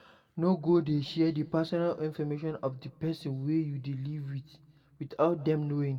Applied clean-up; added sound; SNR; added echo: none; none; none; reverberation time 1.7 s.